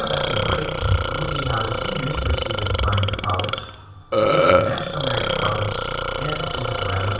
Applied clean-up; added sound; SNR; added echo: none; Burping, eructation; -2 dB; reverberation time 0.7 s.